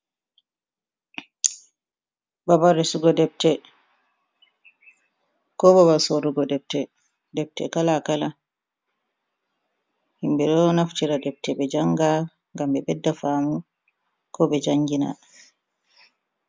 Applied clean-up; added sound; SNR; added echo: none; none; none; none.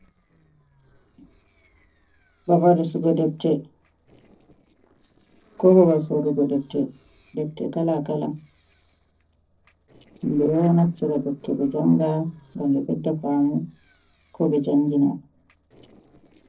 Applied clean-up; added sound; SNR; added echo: neural separator model SepFormer DNS4.